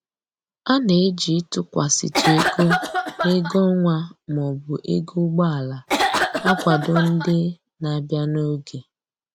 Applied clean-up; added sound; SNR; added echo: none; Cough; 1 dB; none.